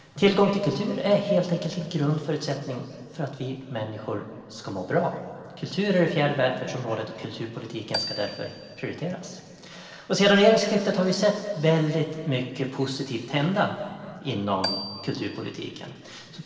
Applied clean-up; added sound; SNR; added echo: none; Marimba, xylophone; 9 dB; reverberation time 2.4 s.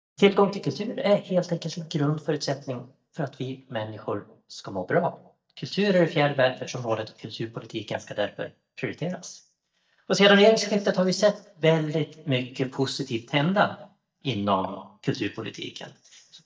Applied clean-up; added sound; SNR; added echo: neural mask model DeepFilterNet 3.